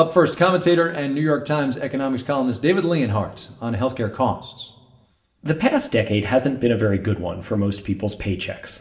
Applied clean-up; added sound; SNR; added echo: none; none; none; reverberation time 1.6 s.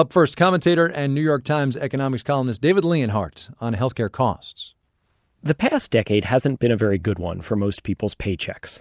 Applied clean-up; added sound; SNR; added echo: none; none; none; none.